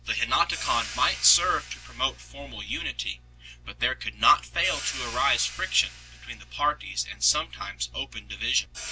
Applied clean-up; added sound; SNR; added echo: none; Hi-hat; 15 dB; none.